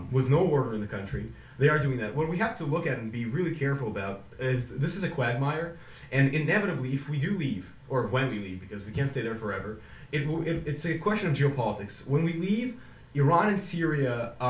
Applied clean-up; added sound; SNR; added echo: none; none; none; reverberation time 0.3 s.